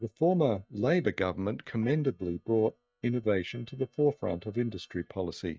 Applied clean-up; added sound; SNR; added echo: neural mask model DeepFilterNet 3.